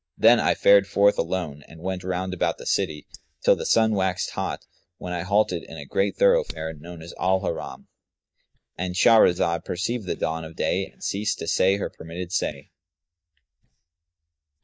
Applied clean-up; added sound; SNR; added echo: neural mask model DeepFilterNet 3.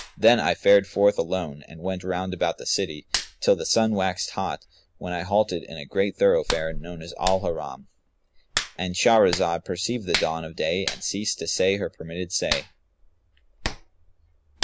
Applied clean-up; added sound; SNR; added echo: none; Hands; 11 dB; none.